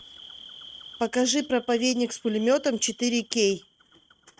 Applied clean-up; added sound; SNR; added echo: neural mask model RNNoise.